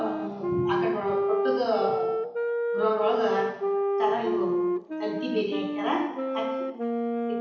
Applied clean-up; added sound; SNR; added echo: none; Wind instrument, woodwind instrument; -2 dB; reverberation time 0.9 s.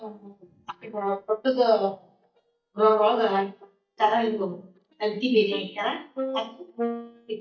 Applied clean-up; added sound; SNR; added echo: neural mask model DeepFilterNet 3.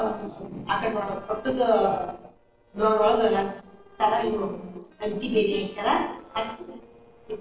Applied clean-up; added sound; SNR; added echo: neural separator model SepFormer DNS4.